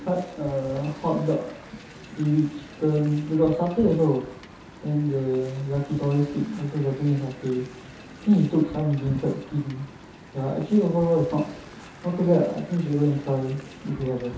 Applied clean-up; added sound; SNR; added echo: none; Wind; 17 dB; reverberation time 0.5 s.